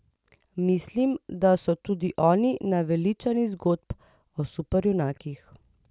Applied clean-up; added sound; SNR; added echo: none; none; none; none.